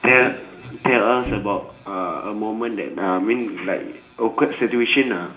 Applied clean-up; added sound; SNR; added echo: none; Bowed string instrument; 13 dB; reverberation time 0.4 s.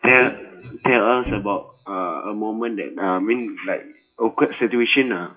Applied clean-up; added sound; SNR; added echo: classical method WPE with log-MMSE.